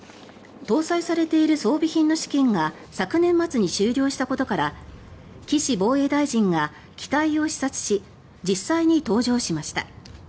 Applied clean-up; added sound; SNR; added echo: none; none; none; none.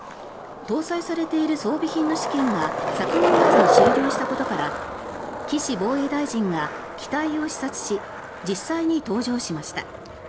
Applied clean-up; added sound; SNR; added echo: none; Skateboard; -1 dB; none.